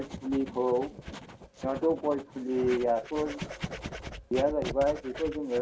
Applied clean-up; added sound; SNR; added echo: none; Writing; 11 dB; reverberation time 0.3 s.